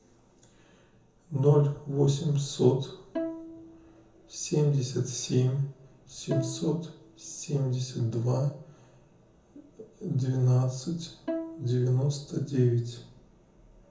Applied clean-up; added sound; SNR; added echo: none; Bowed string instrument; 11 dB; reverberation time 0.6 s.